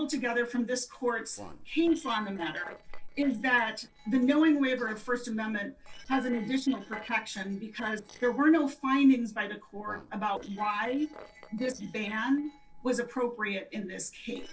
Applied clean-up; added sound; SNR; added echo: neural separator model SepFormer DNS4.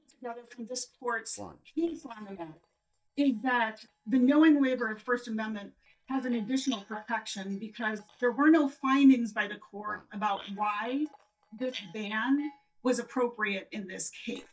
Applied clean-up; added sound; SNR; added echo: neural mask model DeepFilterNet 3.